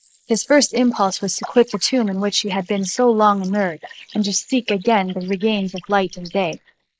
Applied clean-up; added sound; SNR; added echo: neural mask model Resemble Enhance denoiser.